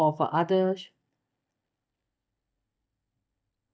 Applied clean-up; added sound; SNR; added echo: neural mask model DeepFilterNet 3.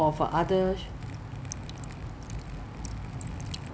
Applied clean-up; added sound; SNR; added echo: none; Liquid; 6 dB; none.